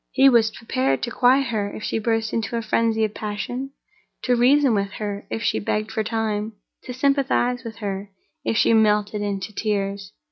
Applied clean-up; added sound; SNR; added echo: none; none; none; none.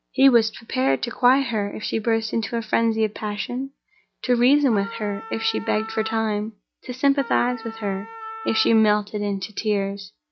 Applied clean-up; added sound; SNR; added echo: none; Wind instrument, woodwind instrument; 14 dB; none.